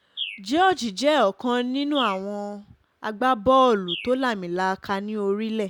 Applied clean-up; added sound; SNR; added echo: none; Bird; 16 dB; none.